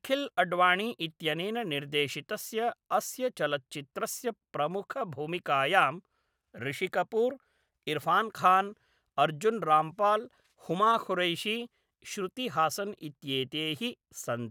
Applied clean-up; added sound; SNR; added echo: none; none; none; none.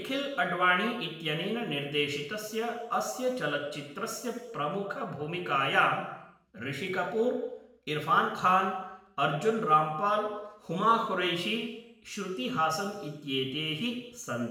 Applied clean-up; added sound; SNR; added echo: none; none; none; reverberation time 0.9 s.